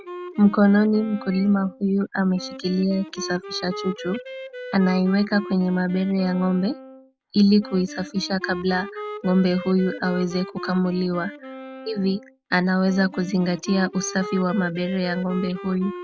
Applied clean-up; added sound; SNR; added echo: none; Wind instrument, woodwind instrument; 14 dB; none.